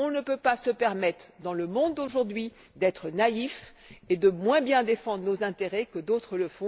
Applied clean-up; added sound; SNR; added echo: none; none; none; none.